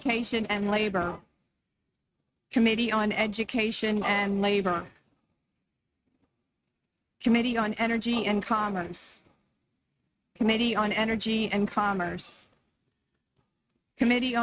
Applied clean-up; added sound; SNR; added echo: neural mask model RNNoise.